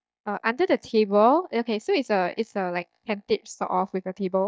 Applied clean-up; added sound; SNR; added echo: neural mask model DeepFilterNet 3.